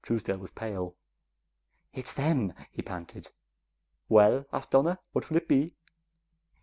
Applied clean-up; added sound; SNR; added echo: none; none; none; none.